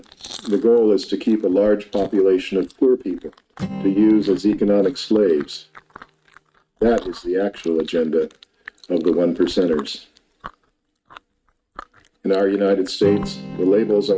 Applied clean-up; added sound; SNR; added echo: neural mask model RNNoise.